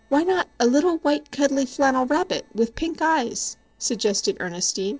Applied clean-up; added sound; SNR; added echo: neural separator model SepFormer DNS4.